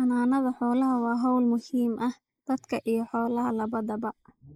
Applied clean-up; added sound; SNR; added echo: neural mask model Resemble Enhance denoiser.